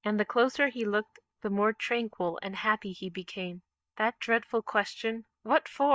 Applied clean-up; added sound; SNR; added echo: neural mask model DeepFilterNet 3.